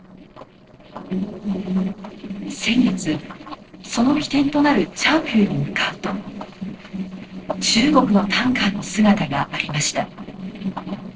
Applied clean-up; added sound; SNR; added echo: neural separator model SepFormer DNS4.